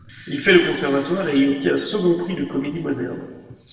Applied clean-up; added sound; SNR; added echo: none; Bell / Doorbell; 12 dB; reverberation time 1.1 s.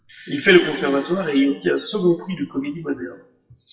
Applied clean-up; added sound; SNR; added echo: classical method WPE with log-MMSE.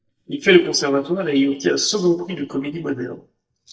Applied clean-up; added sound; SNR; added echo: neural mask model DeepFilterNet 3.